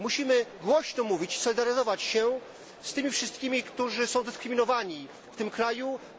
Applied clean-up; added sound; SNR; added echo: none; none; none; none.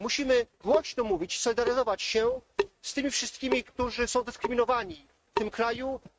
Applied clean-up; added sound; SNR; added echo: neural mask model RNNoise.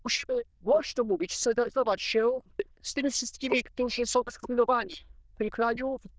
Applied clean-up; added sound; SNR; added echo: neural diffusion model UNIVERSE++.